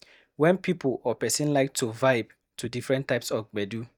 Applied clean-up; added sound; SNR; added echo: neural mask model DeepFilterNet 3.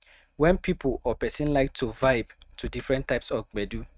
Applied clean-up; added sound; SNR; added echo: neural mask model RNNoise.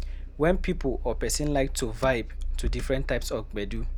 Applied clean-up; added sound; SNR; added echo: none; Engine / Car; 2 dB; none.